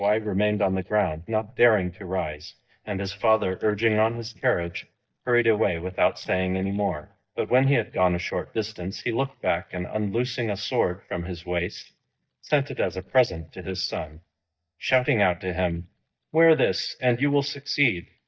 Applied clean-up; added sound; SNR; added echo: neural mask model DeepFilterNet 3.